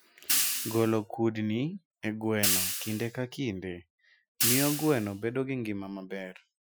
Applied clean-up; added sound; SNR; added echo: classical method Wiener filter.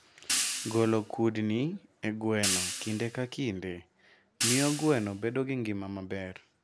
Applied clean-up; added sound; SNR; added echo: none; Hi-hat; 1 dB; none.